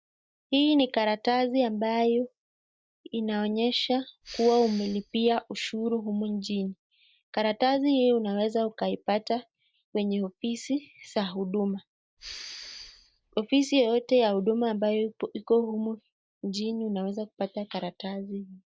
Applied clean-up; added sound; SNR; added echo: neural mask model DeepFilterNet 3.